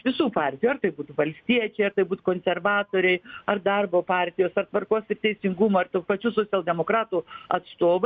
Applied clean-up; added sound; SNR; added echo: none; none; none; none.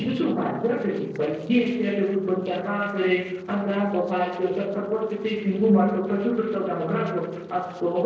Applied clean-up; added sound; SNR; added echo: neural separator model SepFormer DNS4.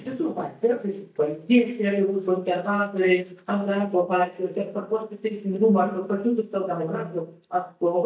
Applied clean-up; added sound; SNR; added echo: neural mask model DeepFilterNet 3.